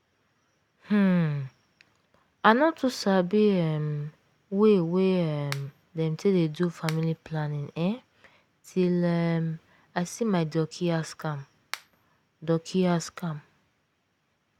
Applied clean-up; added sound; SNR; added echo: none; Finger snapping; 18 dB; none.